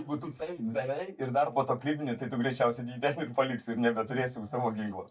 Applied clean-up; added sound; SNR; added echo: neural mask model DeepFilterNet 3.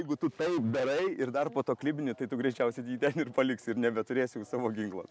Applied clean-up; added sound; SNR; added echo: none; none; none; none.